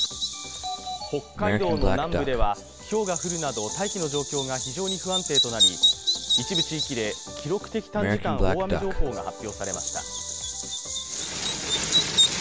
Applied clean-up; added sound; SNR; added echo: none; Bird vocalization, bird call, bird song; -3 dB; none.